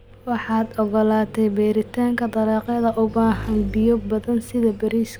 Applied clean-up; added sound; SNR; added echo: none; Motorcycle / Engine; 17 dB; none.